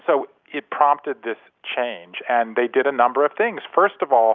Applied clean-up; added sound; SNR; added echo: none; none; none; none.